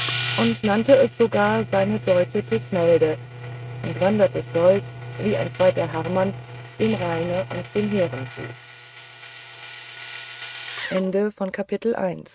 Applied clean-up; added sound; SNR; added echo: neural mask model RNNoise.